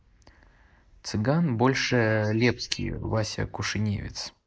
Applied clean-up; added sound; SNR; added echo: neural mask model Resemble Enhance denoiser.